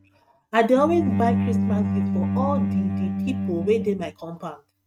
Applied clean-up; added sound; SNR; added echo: neural mask model RNNoise.